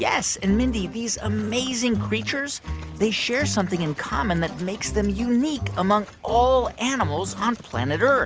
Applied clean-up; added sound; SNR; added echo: none; none; none; none.